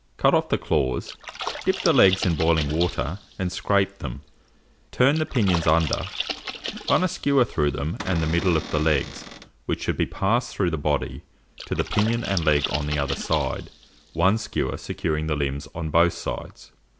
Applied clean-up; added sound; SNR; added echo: none; Cupboard open or close / Door + Splash, splatter; 11 dB; none.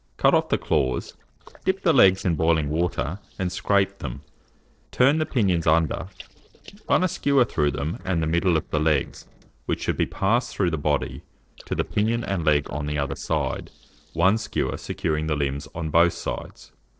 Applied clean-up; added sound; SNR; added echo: neural separator model SepFormer DNS4.